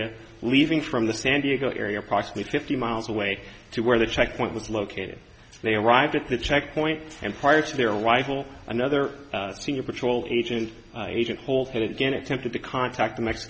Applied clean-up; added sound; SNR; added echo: none; none; none; none.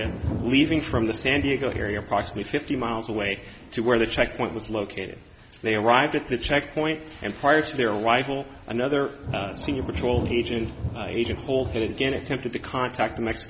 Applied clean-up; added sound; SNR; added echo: none; Thunder; 11 dB; none.